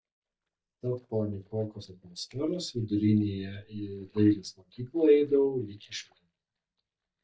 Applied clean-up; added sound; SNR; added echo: neural mask model DeepFilterNet 3.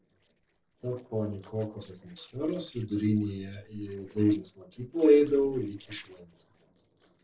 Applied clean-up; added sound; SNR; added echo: neural separator model SepFormer DNS4.